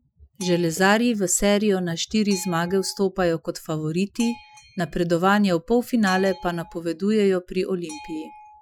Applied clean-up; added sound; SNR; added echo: classical method Wiener filter.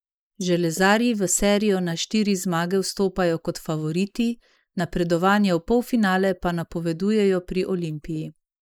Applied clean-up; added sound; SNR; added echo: neural mask model Resemble Enhance denoiser.